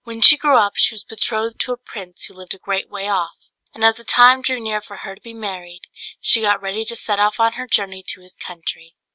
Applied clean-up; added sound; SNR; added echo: none; none; none; none.